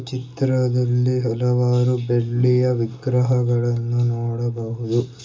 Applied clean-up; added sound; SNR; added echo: none; none; none; reverberation time 0.2 s.